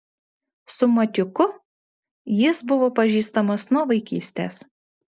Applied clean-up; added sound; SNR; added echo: none; none; none; none.